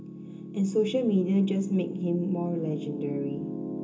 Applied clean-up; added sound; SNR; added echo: none; Piano; 8 dB; reverberation time 0.2 s.